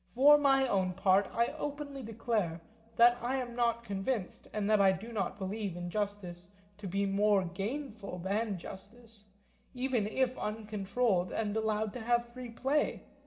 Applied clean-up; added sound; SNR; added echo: none; none; none; reverberation time 1.1 s.